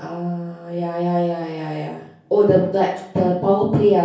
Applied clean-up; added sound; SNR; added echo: none; none; none; reverberation time 0.6 s.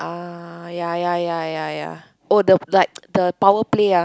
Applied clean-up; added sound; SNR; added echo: none; none; none; none.